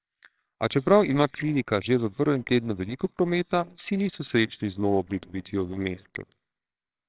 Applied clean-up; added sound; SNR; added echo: neural separator model SepFormer WHAMR!.